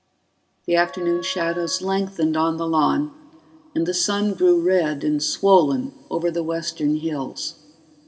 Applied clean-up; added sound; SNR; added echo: none; Wind instrument, woodwind instrument; 20 dB; reverberation time 1.9 s.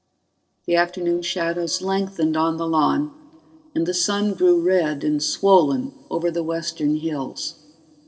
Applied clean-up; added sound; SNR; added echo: neural separator model SepFormer DNS4.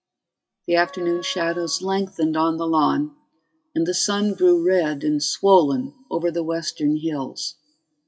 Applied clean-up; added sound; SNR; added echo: classical method WPE with log-MMSE.